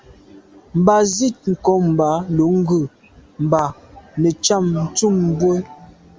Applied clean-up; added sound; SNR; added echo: none; none; none; none.